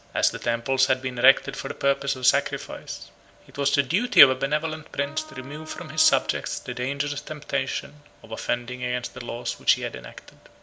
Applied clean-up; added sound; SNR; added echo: none; Trumpet; 18 dB; none.